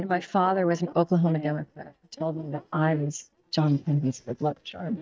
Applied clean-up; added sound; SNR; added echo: neural mask model DeepFilterNet 3.